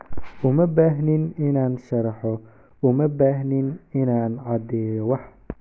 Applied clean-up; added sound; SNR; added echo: none; none; none; none.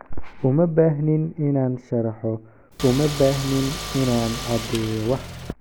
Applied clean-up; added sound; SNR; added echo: none; Car; 9 dB; none.